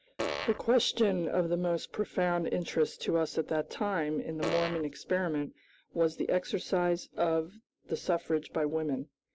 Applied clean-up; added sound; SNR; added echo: none; Fart; 4 dB; none.